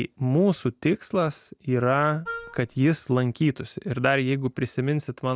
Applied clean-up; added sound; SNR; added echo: none; Wind instrument, woodwind instrument; 13 dB; none.